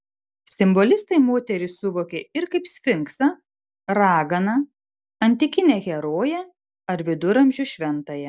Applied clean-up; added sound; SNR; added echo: none; none; none; none.